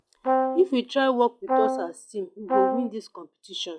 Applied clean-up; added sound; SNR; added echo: classical method log-MMSE.